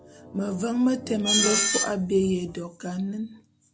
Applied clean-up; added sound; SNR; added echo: none; Screech; 3 dB; none.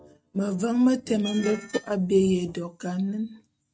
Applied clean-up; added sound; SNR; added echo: neural mask model RNNoise.